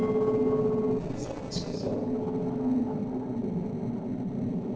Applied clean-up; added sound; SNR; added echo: neural separator model SepFormer DNS4.